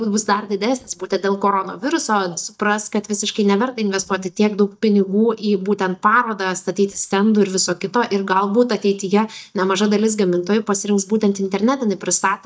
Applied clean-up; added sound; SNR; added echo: neural mask model DeepFilterNet 3.